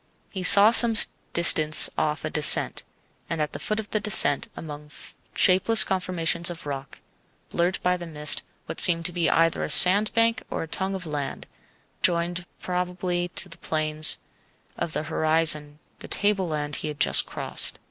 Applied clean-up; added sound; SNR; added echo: none; none; none; none.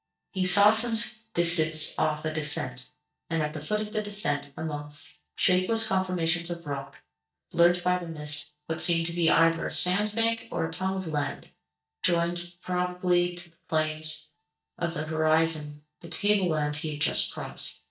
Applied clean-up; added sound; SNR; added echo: neural mask model DeepFilterNet 3.